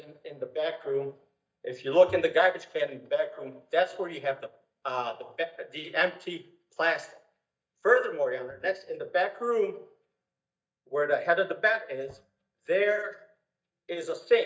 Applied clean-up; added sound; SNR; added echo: neural mask model DeepFilterNet 3.